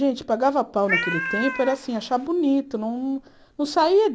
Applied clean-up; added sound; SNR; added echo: none; Cat; 5 dB; none.